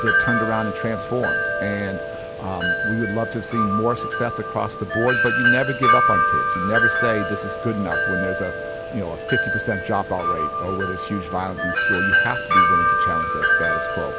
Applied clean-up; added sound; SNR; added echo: none; Wind chime; -4 dB; none.